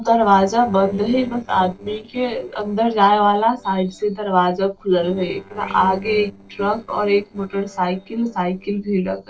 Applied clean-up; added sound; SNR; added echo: neural separator model SepFormer DNS4.